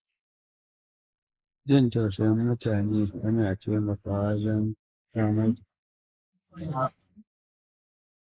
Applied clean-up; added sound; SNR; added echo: neural mask model Resemble Enhance denoiser.